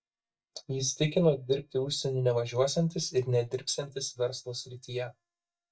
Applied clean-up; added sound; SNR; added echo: neural mask model DeepFilterNet 3.